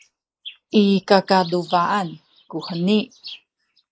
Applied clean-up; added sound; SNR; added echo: neural mask model Resemble Enhance denoiser.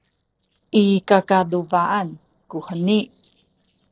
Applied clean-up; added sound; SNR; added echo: neural separator model SepFormer DNS4.